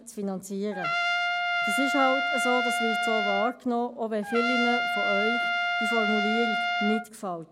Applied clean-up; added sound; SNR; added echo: none; Trumpet; -2 dB; none.